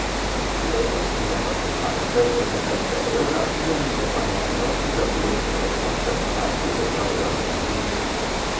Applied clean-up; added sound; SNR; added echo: none; Water; -3 dB; reverberation time 0.6 s.